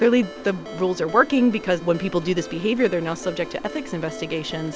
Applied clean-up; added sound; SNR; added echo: none; Ringtone + Boat, Water vehicle; 14 dB; none.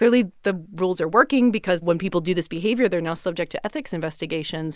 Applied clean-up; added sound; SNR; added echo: none; none; none; none.